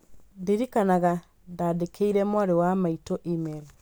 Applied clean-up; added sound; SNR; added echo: none; none; none; none.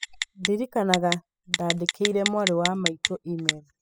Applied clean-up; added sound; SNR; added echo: classical method spectral subtraction.